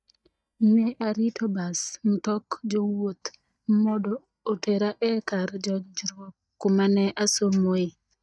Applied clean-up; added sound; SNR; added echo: neural mask model DeepFilterNet 3.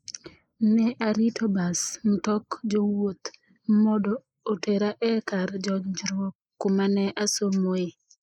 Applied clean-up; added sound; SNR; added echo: neural mask model Resemble Enhance denoiser.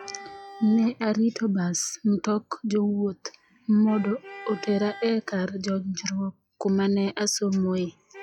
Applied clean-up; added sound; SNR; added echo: classical method log-MMSE.